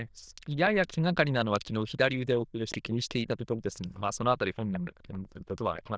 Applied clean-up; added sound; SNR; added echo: neural diffusion model UNIVERSE++.